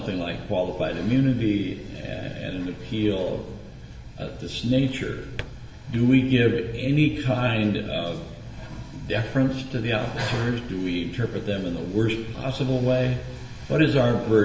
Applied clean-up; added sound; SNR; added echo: none; Drawer open or close; 19 dB; reverberation time 1.1 s.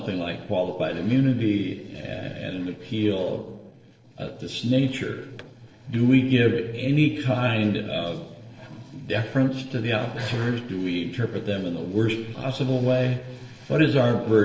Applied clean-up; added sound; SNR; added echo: neural separator model SepFormer DNS4.